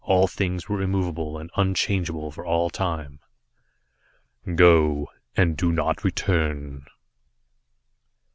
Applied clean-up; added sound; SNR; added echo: none; none; none; none.